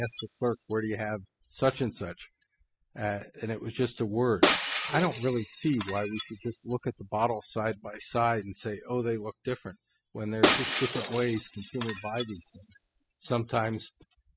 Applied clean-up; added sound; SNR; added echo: classical method spectral subtraction.